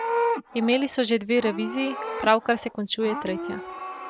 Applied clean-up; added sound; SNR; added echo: none; Livestock, farm animals, working animals; 6 dB; none.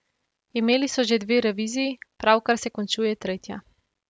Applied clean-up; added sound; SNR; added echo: none; none; none; none.